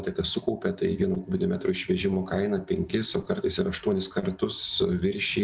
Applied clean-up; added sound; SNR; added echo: none; none; none; none.